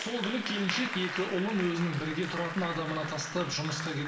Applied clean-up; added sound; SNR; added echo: none; Applause; 6 dB; reverberation time 0.7 s.